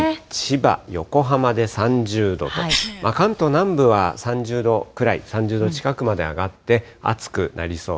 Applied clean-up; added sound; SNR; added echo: none; Cough; 11 dB; none.